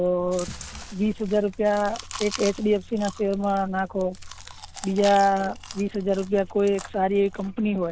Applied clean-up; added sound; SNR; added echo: none; Chewing, mastication; 15 dB; none.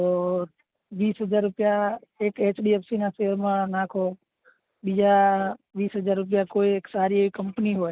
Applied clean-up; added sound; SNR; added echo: none; none; none; none.